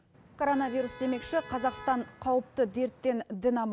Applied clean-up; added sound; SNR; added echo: none; Motor vehicle (road); 17 dB; none.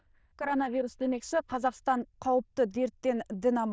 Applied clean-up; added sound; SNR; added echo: neural diffusion model UNIVERSE++.